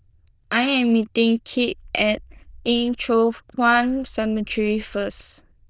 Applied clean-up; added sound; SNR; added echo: neural diffusion model UNIVERSE++.